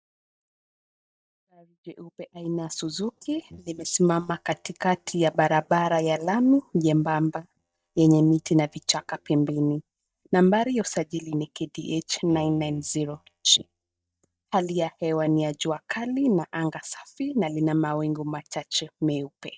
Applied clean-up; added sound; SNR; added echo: neural mask model DeepFilterNet 3.